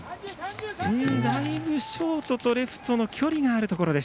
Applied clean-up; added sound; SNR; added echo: none; Domestic sounds, home sounds; 20 dB; none.